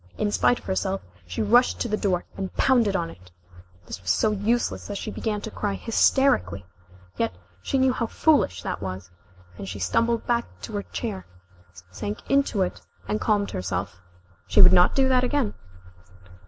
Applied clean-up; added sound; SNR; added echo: none; none; none; none.